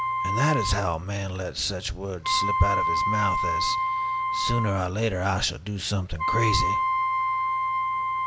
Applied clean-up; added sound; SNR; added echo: none; Wind instrument, woodwind instrument; -1 dB; none.